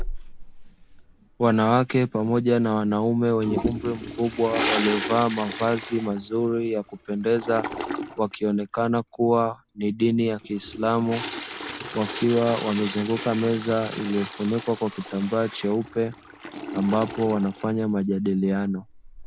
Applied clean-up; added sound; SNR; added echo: none; Toilet flush; 10 dB; none.